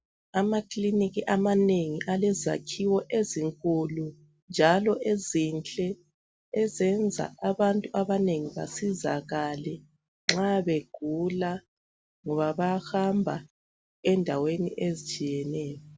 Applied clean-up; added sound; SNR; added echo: none; none; none; none.